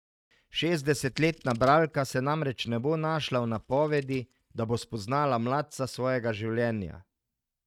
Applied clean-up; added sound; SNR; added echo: neural mask model RNNoise.